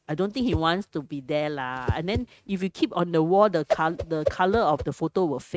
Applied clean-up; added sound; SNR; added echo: neural mask model RNNoise.